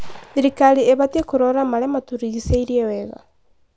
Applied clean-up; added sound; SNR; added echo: none; Gunshot, gunfire; 19 dB; none.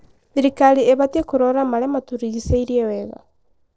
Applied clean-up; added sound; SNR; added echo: neural separator model SepFormer DNS4.